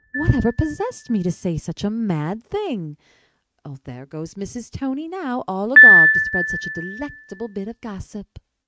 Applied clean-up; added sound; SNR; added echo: neural mask model RNNoise.